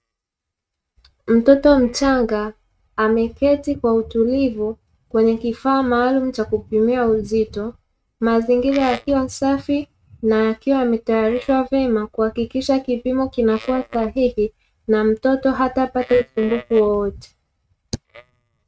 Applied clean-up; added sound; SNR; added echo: neural mask model RNNoise.